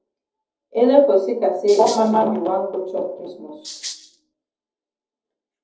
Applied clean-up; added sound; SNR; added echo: neural separator model SepFormer DNS4.